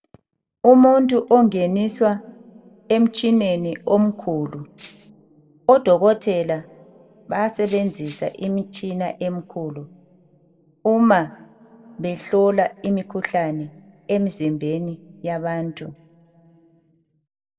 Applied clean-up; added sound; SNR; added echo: none; Rattle (instrument); 13 dB; reverberation time 0.9 s.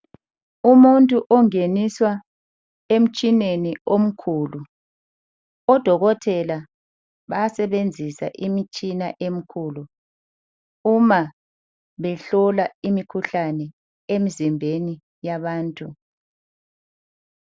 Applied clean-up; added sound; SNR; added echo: none; none; none; none.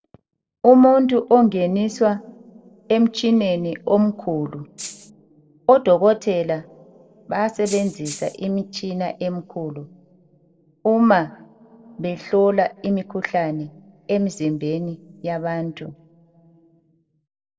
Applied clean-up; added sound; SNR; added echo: neural separator model SepFormer DNS4.